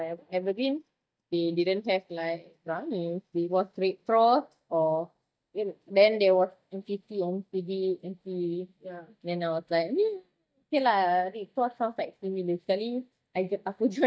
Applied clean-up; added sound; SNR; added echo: neural mask model DeepFilterNet 3.